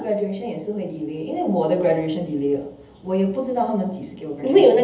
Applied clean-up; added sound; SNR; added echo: none; none; none; reverberation time 0.7 s.